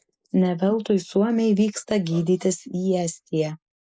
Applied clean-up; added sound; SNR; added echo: neural mask model Resemble Enhance denoiser.